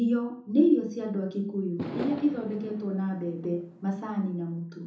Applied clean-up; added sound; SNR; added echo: none; Fireworks; 13 dB; reverberation time 1.0 s.